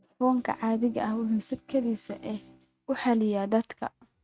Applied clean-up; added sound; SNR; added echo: neural mask model RNNoise.